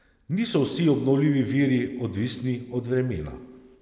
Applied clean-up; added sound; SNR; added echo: none; none; none; none.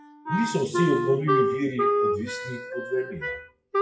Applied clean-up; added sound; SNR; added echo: classical method WPE with log-MMSE.